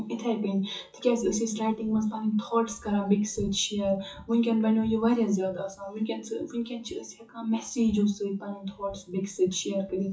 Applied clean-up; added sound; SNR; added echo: classical method WPE with log-MMSE.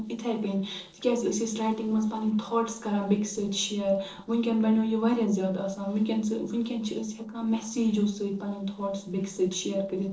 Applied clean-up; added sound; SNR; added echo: neural separator model SepFormer DNS4.